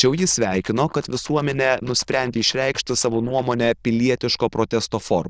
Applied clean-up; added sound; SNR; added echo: neural diffusion model UNIVERSE++.